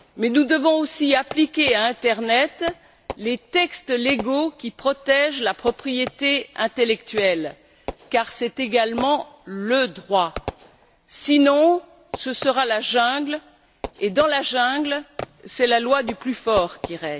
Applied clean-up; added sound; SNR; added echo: none; Fireworks; 17 dB; none.